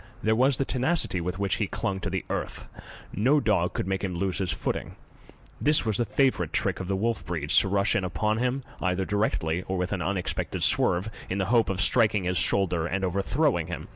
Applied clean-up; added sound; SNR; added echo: none; none; none; none.